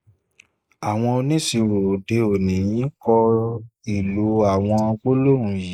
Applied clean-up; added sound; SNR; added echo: neural mask model Resemble Enhance denoiser.